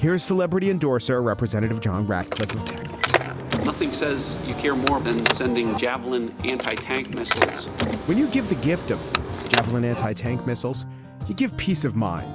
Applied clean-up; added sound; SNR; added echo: none; Car; 3 dB; none.